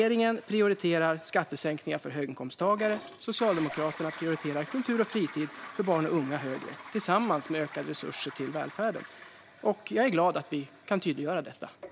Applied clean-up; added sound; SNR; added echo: none; Toilet flush; 16 dB; none.